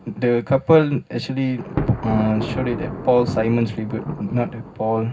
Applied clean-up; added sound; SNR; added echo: none; Thunder; 10 dB; reverberation time 0.4 s.